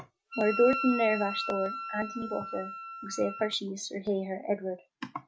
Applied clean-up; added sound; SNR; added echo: none; Wind instrument, woodwind instrument; 7 dB; none.